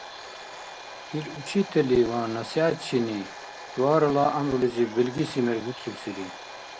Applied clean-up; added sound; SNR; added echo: none; Domestic sounds, home sounds; 14 dB; none.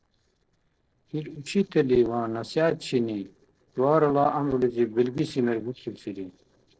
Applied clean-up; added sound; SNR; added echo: neural separator model SepFormer DNS4.